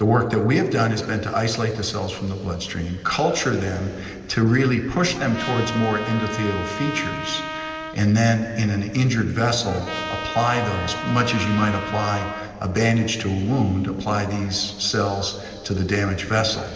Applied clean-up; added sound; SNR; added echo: none; Trumpet; 9 dB; reverberation time 2.9 s.